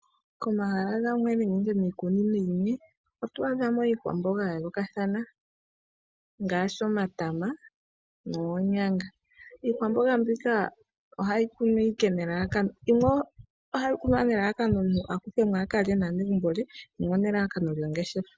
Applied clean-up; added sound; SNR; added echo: none; none; none; none.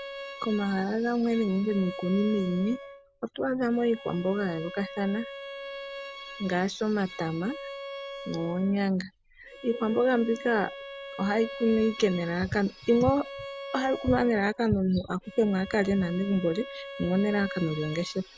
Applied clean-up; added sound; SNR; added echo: none; Bowed string instrument; 14 dB; none.